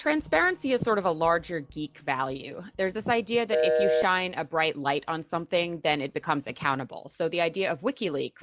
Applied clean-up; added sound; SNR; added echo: none; Telephone; -2 dB; none.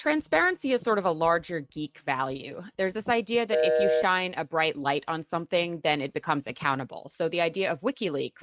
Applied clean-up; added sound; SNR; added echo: neural mask model RNNoise.